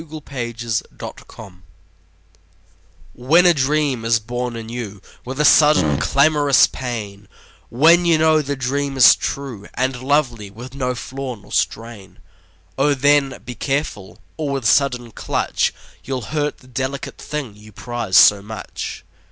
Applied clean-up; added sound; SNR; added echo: none; Fart; 1 dB; none.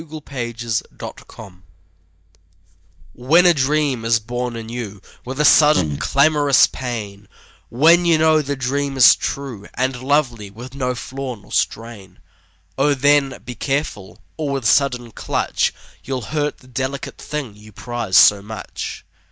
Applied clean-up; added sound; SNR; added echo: neural mask model DeepFilterNet 3.